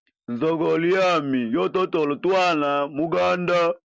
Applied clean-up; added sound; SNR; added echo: none; none; none; none.